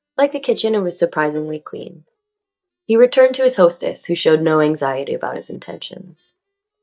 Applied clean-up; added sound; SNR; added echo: neural mask model DeepFilterNet 3.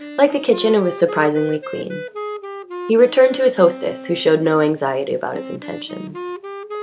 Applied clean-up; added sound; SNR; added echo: none; Wind instrument, woodwind instrument; 13 dB; none.